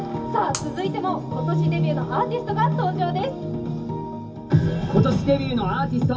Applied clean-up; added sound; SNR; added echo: none; Shatter; 17 dB; reverberation time 0.4 s.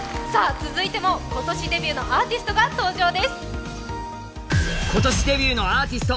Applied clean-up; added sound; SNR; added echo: none; none; none; none.